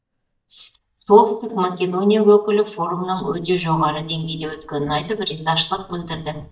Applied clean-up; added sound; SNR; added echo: neural mask model DeepFilterNet 3.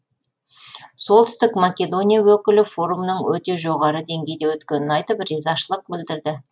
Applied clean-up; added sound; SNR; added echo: none; none; none; none.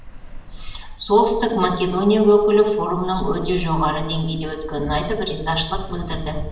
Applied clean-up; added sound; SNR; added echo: none; Ocean; 10 dB; reverberation time 0.8 s.